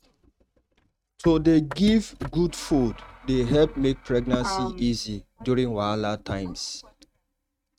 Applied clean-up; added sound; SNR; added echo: neural mask model RNNoise.